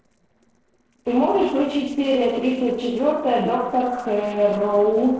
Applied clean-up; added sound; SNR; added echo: neural separator model SepFormer DNS4.